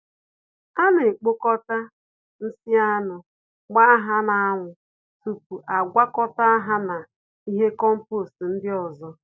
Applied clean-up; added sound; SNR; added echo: none; none; none; none.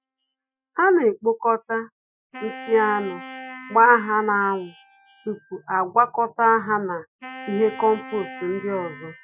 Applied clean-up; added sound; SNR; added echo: classical method Wiener filter.